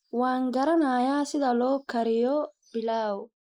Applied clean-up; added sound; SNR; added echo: neural mask model Resemble Enhance denoiser.